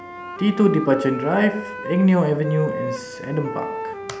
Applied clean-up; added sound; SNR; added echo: none; Wind instrument, woodwind instrument; 10 dB; none.